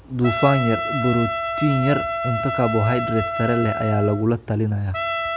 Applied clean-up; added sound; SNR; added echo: none; Trumpet; 5 dB; none.